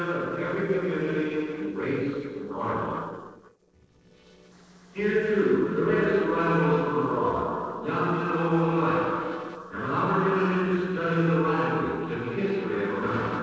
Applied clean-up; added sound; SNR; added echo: neural separator model SepFormer DNS4.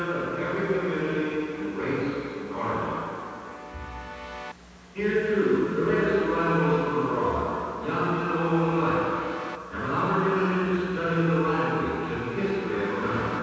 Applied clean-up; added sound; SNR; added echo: none; Keyboard (musical); 17 dB; reverberation time 2.1 s.